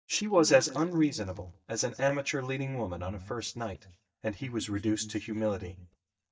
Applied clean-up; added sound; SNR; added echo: neural mask model DeepFilterNet 3.